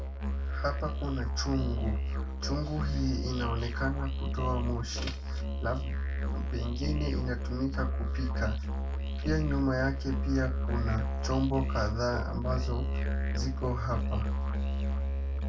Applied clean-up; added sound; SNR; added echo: none; Musical instrument; -3 dB; reverberation time 0.2 s.